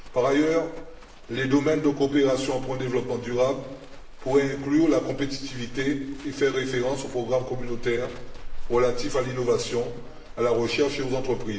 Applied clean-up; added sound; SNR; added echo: none; Livestock, farm animals, working animals; 10 dB; reverberation time 0.8 s.